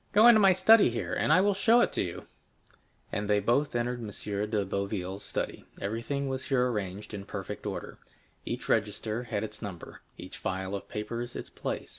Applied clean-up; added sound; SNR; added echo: none; none; none; none.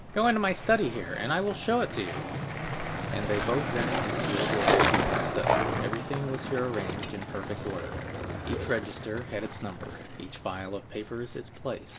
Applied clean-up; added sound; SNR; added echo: none; Skateboard; -1 dB; none.